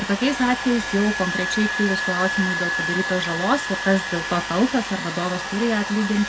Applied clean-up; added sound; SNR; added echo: none; Wind instrument, woodwind instrument + Domestic sounds, home sounds; 4 dB; none.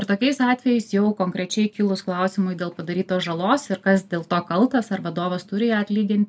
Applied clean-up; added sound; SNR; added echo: none; none; none; none.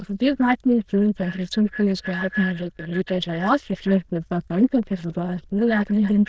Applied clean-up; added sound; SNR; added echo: neural diffusion model UNIVERSE++.